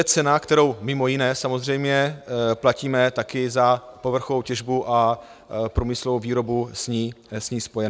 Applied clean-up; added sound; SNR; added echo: none; none; none; none.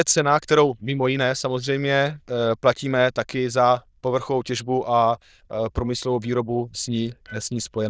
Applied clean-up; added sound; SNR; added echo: neural diffusion model UNIVERSE++.